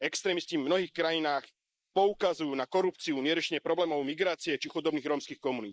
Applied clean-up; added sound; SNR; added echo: neural mask model Resemble Enhance denoiser.